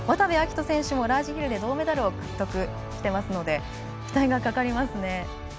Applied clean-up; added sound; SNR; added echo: none; none; none; none.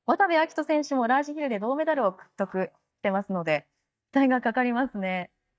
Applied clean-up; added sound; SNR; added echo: neural mask model DeepFilterNet 3.